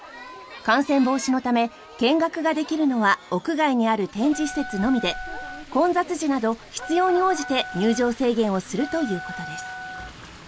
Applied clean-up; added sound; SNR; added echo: none; Wind instrument, woodwind instrument; 13 dB; none.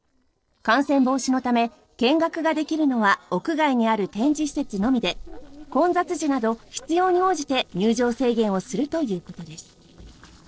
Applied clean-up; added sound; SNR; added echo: neural separator model SepFormer DNS4.